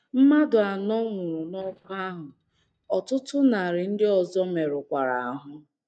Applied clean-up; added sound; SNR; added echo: neural mask model DeepFilterNet 3.